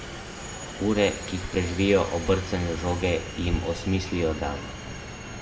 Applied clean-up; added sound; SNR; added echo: none; Subway, metro, underground; 9 dB; reverberation time 0.8 s.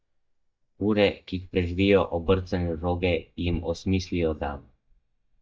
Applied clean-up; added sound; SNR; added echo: neural mask model DeepFilterNet 3.